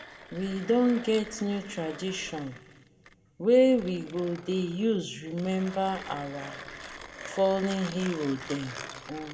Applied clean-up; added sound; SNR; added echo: none; Mechanisms; 15 dB; reverberation time 1.3 s.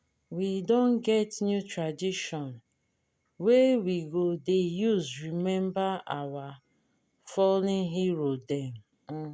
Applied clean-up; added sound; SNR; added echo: none; none; none; none.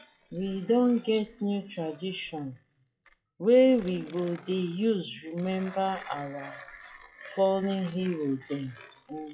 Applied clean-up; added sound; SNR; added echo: classical method WPE with log-MMSE.